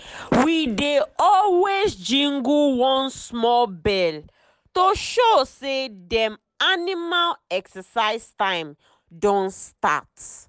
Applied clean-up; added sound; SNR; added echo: none; none; none; none.